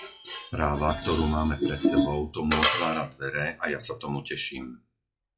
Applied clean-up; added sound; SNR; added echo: classical method log-MMSE.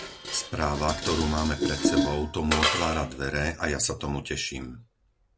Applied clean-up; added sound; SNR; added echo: none; Dishes, pots, and pans; 2 dB; none.